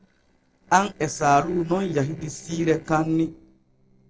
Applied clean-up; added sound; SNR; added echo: neural separator model SepFormer DNS4.